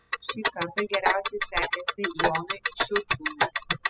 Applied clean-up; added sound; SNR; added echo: classical method spectral subtraction.